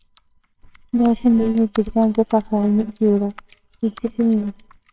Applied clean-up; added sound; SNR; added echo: neural separator model SepFormer WHAMR!.